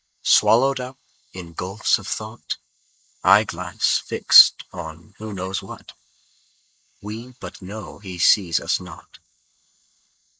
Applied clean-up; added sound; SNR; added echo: neural mask model Resemble Enhance denoiser.